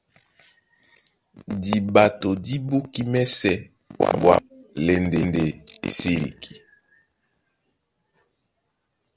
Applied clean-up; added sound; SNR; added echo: none; none; none; none.